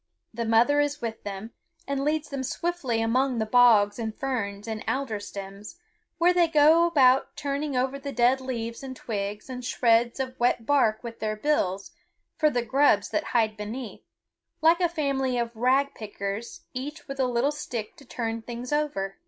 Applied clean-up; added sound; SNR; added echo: none; none; none; none.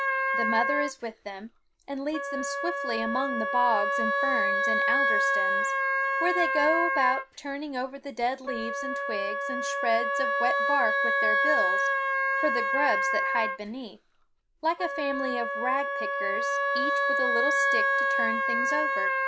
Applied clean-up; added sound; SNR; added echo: none; Wind instrument, woodwind instrument; -4 dB; none.